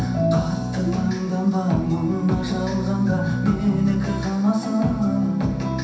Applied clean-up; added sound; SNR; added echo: none; Wind instrument, woodwind instrument; 14 dB; reverberation time 0.7 s.